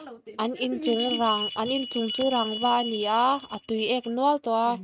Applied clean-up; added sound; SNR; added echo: neural mask model RNNoise.